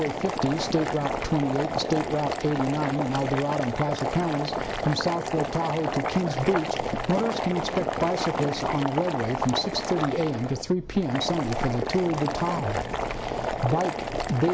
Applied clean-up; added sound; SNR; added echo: none; Boiling; 3 dB; none.